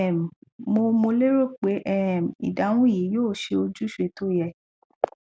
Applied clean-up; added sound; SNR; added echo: none; none; none; none.